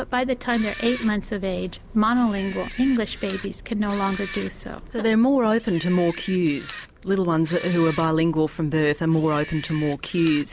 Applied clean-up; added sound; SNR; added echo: none; Camera; 17 dB; none.